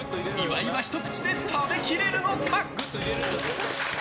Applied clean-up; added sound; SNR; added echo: none; none; none; none.